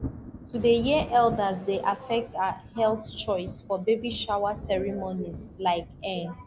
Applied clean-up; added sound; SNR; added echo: none; Thunder; 14 dB; none.